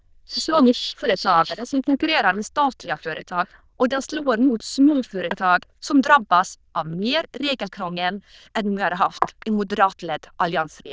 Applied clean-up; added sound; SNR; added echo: neural diffusion model UNIVERSE++.